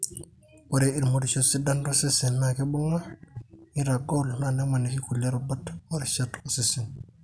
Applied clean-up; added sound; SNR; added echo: none; none; none; none.